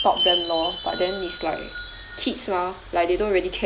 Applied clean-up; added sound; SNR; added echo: none; Chime; -1 dB; none.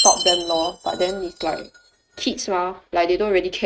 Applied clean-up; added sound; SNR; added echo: neural mask model RNNoise.